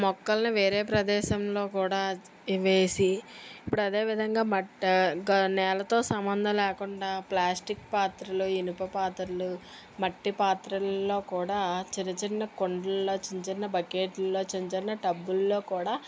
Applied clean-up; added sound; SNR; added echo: none; none; none; none.